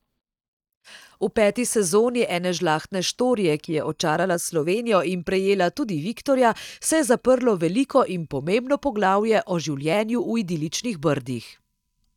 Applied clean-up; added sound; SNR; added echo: neural mask model DeepFilterNet 3.